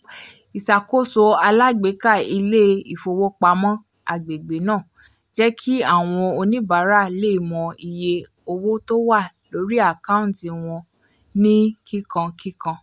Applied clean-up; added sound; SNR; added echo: none; none; none; none.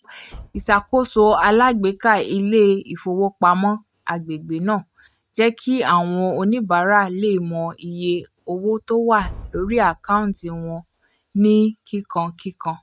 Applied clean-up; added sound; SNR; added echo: neural mask model RNNoise.